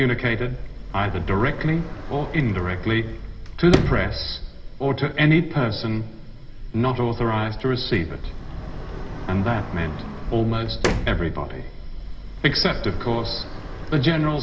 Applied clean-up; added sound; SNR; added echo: none; Sliding door; 6 dB; reverberation time 1.6 s.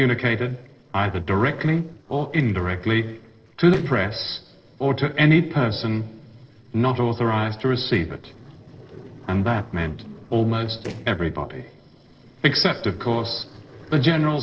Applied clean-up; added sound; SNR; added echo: neural separator model SepFormer DNS4.